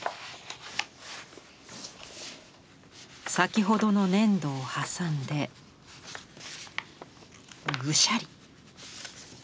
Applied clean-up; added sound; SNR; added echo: none; none; none; none.